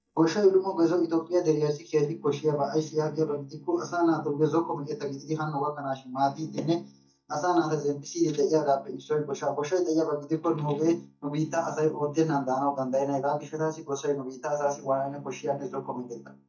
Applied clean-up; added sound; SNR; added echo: neural mask model DeepFilterNet 3.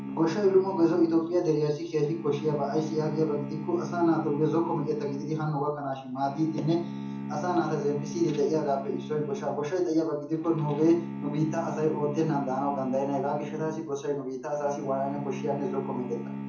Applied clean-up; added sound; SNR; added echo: none; Bowed string instrument; 9 dB; reverberation time 0.6 s.